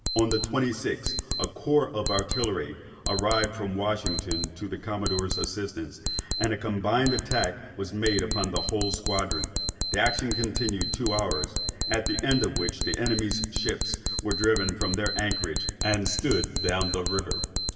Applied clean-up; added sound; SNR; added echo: none; Alarm; 2 dB; reverberation time 2.3 s.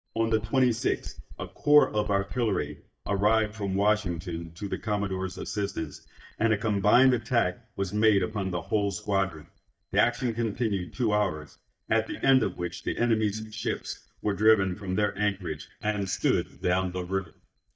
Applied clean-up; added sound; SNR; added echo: neural mask model DeepFilterNet 3.